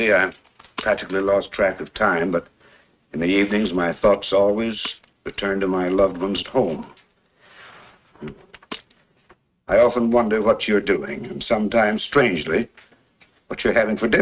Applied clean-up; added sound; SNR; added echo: neural mask model RNNoise.